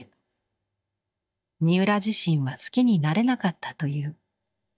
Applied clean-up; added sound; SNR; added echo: neural mask model DeepFilterNet 3.